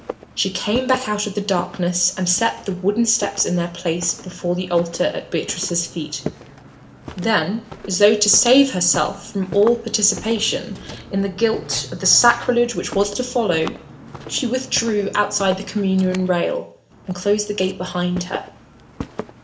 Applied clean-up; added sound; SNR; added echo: none; Walk, footsteps; 15 dB; reverberation time 0.4 s.